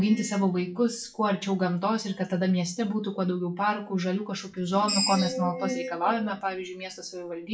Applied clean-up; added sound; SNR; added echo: classical method WPE with log-MMSE.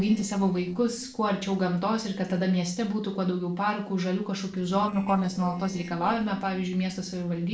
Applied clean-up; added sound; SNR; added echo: neural separator model SepFormer DNS4.